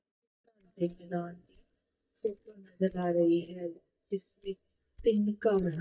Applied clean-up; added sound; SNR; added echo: neural mask model DeepFilterNet 3.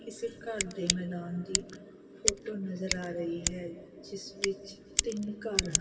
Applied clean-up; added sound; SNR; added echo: none; Scissors; -1 dB; reverberation time 1.9 s.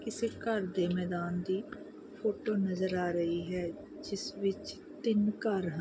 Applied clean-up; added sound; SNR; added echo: none; none; none; none.